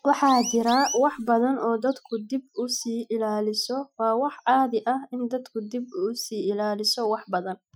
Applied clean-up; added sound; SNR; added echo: classical method Wiener filter.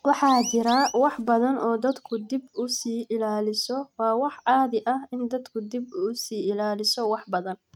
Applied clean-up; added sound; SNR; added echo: neural mask model RNNoise.